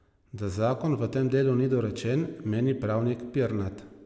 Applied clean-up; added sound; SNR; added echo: none; none; none; none.